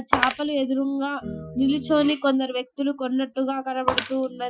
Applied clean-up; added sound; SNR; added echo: classical method Wiener filter.